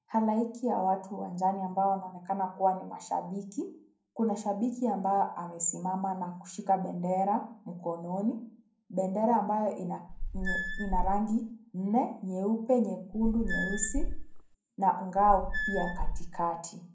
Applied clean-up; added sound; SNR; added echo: none; Squeak / Screech; 1 dB; reverberation time 0.5 s.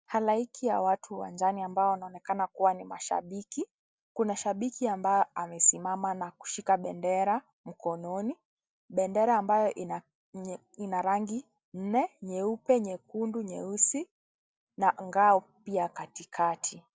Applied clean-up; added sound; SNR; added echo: none; none; none; none.